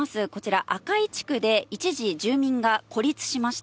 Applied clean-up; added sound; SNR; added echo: none; none; none; none.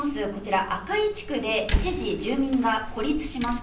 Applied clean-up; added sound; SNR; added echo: none; Slam; 6 dB; reverberation time 0.6 s.